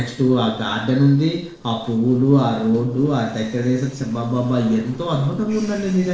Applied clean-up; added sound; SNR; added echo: neural separator model SepFormer DNS4.